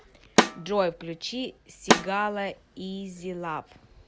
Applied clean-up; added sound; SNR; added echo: none; Snare drum; -4 dB; none.